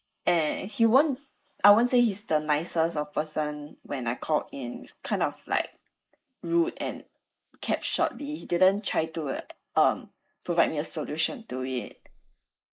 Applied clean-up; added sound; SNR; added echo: neural mask model Resemble Enhance denoiser.